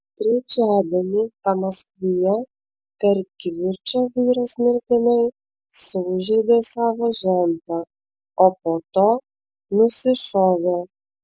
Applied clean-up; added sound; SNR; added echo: none; none; none; none.